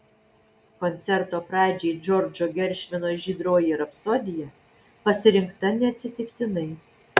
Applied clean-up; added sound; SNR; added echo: none; none; none; none.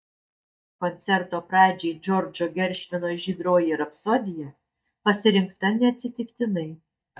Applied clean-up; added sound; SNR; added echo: neural mask model DeepFilterNet 3.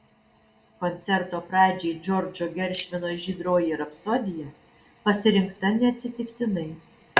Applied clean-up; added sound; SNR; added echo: none; Bicycle bell; -2 dB; reverberation time 0.2 s.